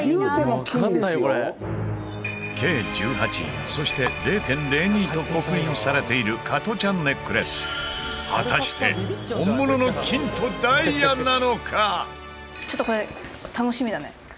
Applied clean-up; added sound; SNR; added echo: none; Water / Splash, splatter; 16 dB; none.